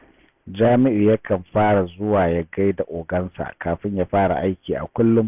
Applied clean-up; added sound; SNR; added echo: none; none; none; none.